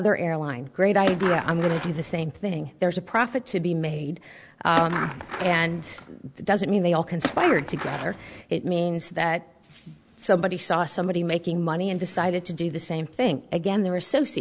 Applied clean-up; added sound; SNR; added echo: none; Skateboard; 6 dB; none.